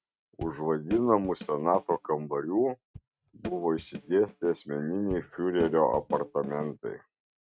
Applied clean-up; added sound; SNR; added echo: neural mask model RNNoise.